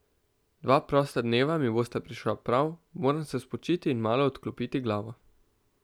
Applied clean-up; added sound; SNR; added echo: none; none; none; none.